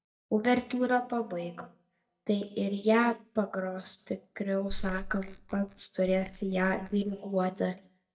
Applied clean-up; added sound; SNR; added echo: neural mask model DeepFilterNet 3.